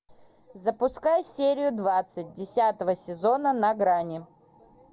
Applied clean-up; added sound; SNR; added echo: none; none; none; none.